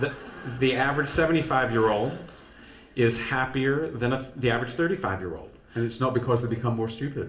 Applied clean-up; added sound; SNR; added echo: none; none; none; reverberation time 0.3 s.